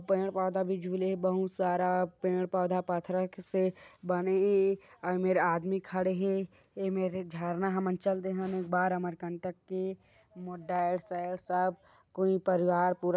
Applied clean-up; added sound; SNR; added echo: none; none; none; none.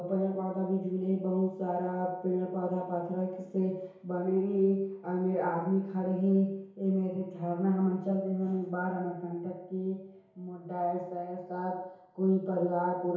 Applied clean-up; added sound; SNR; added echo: none; none; none; reverberation time 1.0 s.